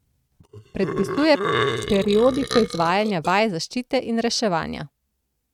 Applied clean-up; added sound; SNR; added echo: neural mask model RNNoise.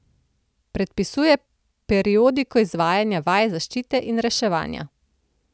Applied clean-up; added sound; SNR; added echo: none; none; none; none.